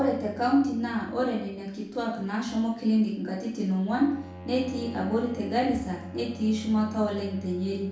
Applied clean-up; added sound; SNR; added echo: none; Bowed string instrument; 16 dB; reverberation time 0.5 s.